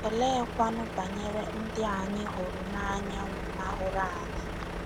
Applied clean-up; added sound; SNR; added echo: none; Truck; 3 dB; none.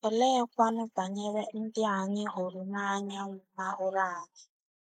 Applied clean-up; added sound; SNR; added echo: neural mask model Resemble Enhance denoiser.